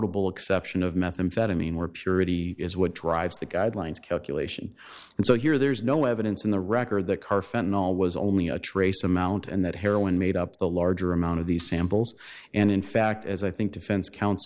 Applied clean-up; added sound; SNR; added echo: neural separator model SepFormer DNS4.